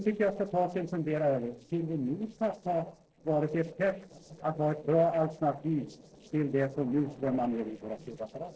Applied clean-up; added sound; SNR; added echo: neural separator model SepFormer DNS4.